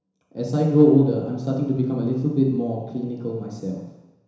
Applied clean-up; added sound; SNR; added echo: none; none; none; reverberation time 1.0 s.